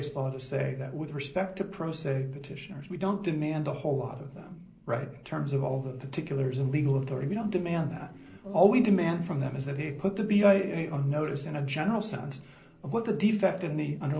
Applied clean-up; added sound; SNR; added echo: neural separator model SepFormer DNS4.